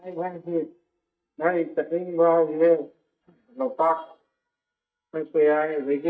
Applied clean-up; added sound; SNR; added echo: neural mask model DeepFilterNet 3.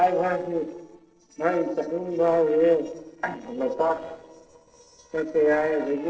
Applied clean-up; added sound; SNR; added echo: neural separator model SepFormer DNS4.